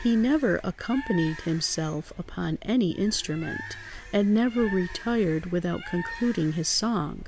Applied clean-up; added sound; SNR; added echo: none; Bird; 15 dB; none.